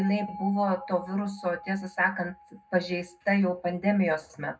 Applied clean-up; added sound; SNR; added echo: none; Bell; 19 dB; reverberation time 0.3 s.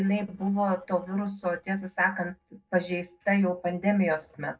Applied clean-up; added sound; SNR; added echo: neural separator model SepFormer DNS4.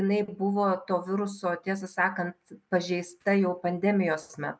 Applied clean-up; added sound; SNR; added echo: none; none; none; none.